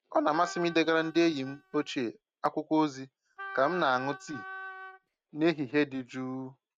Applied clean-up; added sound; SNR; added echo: neural mask model RNNoise.